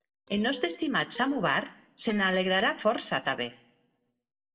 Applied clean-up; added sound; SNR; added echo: neural separator model SepFormer DNS4.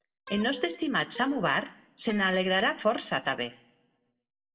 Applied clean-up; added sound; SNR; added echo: none; Guitar; 17 dB; reverberation time 0.5 s.